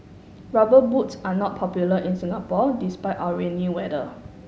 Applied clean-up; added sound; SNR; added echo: none; none; none; none.